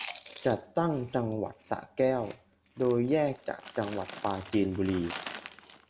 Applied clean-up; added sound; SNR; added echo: none; Chewing, mastication; 16 dB; none.